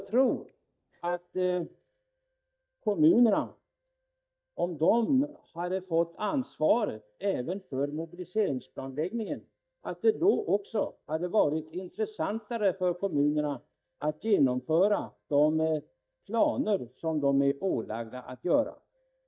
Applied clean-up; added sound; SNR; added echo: neural mask model DeepFilterNet 3.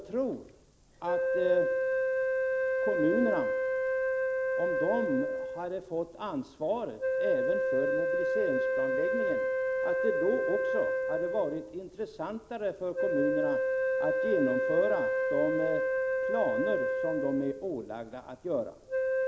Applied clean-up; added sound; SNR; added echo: none; Wind instrument, woodwind instrument; -4 dB; none.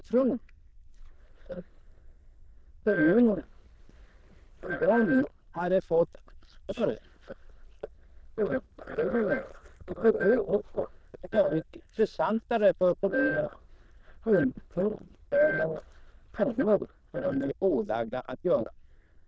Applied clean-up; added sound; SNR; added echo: neural diffusion model UNIVERSE++.